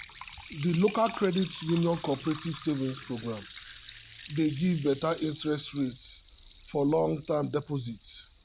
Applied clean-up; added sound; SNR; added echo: none; Liquid; 17 dB; none.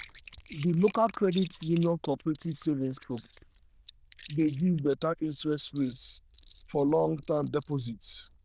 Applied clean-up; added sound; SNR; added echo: neural diffusion model UNIVERSE++.